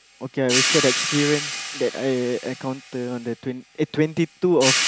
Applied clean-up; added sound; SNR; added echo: none; Hi-hat; 3 dB; none.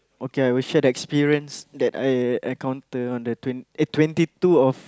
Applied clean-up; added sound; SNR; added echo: none; none; none; none.